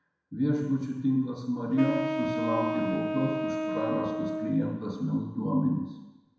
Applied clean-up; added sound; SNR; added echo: none; Wind instrument, woodwind instrument; 2 dB; reverberation time 1.0 s.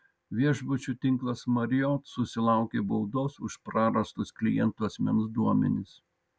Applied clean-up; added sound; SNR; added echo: none; none; none; none.